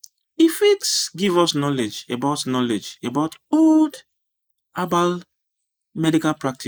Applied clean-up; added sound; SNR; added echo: neural mask model Resemble Enhance denoiser.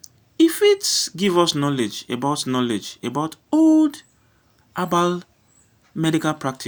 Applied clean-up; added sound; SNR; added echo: none; none; none; none.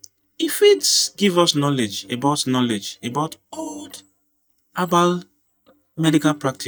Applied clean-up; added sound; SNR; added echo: neural mask model DeepFilterNet 3.